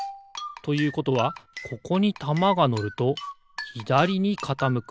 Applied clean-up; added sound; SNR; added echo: none; none; none; none.